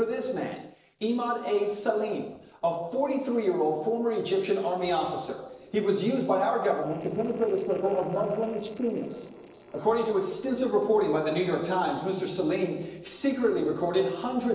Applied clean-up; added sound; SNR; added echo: neural separator model SepFormer DNS4.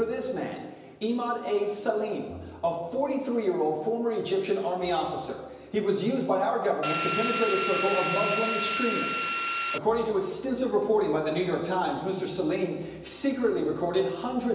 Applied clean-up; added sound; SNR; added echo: none; Drill; 1 dB; reverberation time 1.0 s.